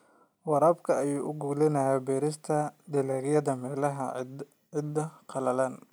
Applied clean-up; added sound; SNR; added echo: none; none; none; none.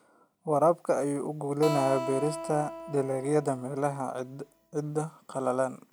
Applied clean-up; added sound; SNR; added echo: none; Acoustic guitar; 9 dB; none.